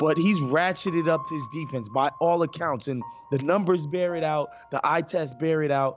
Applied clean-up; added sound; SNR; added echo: none; Piano; 17 dB; none.